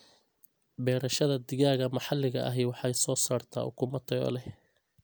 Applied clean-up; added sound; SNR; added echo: none; none; none; none.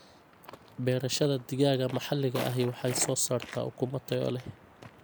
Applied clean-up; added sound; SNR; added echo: none; Walk, footsteps; 15 dB; none.